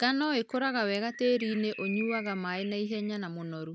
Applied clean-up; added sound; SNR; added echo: none; Bird; 14 dB; none.